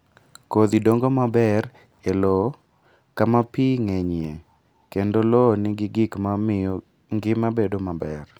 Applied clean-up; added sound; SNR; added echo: none; none; none; none.